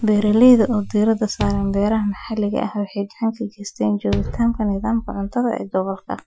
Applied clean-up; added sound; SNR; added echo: classical method Wiener filter.